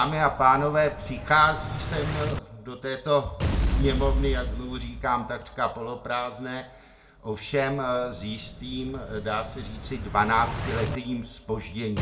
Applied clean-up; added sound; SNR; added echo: none; Explosion; 5 dB; reverberation time 0.4 s.